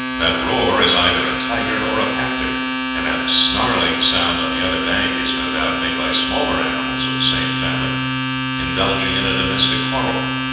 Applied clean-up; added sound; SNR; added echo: none; Domestic sounds, home sounds; 1 dB; reverberation time 1.1 s.